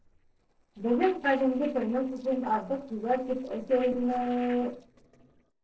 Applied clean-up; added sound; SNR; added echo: neural separator model SepFormer DNS4.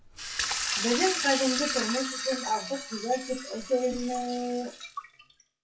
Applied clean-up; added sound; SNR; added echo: classical method WPE with log-MMSE.